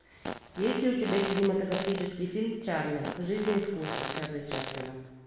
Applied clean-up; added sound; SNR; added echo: none; Fart; 6 dB; reverberation time 1.1 s.